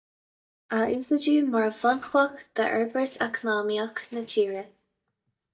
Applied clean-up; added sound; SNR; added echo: neural mask model DeepFilterNet 3.